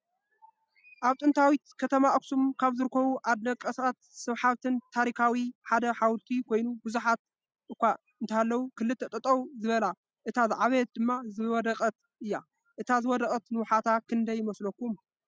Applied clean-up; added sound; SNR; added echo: none; none; none; none.